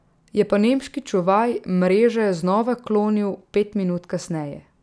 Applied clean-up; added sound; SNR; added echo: none; none; none; none.